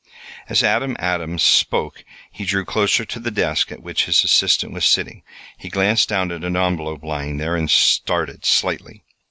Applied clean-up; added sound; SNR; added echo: none; none; none; none.